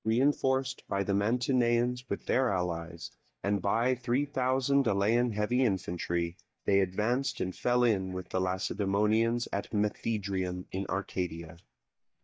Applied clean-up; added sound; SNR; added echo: neural mask model DeepFilterNet 3.